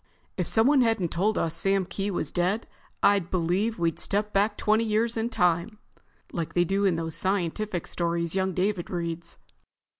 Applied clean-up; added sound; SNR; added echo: none; none; none; none.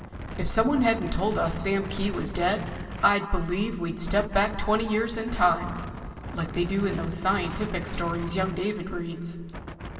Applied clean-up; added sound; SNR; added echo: none; Wind; 11 dB; reverberation time 2.1 s.